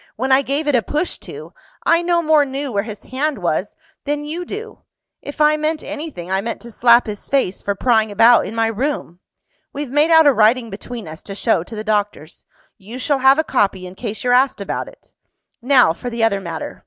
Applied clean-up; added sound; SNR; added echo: none; none; none; none.